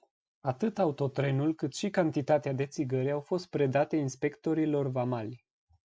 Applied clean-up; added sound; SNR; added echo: none; none; none; none.